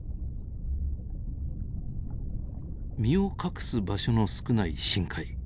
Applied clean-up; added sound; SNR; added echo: none; none; none; none.